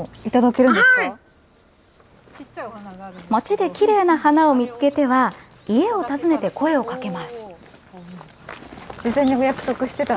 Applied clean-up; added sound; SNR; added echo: none; none; none; none.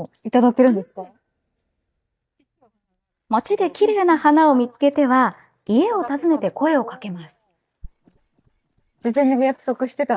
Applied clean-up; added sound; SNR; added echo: neural mask model DeepFilterNet 3.